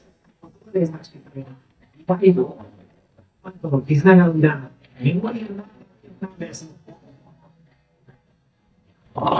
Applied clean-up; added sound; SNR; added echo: neural mask model DeepFilterNet 3.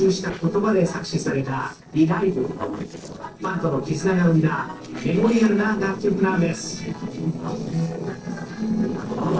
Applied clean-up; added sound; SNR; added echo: neural separator model SepFormer DNS4.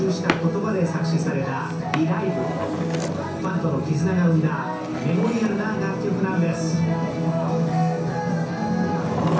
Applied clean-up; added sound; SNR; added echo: none; Drawer open or close; 13 dB; reverberation time 0.6 s.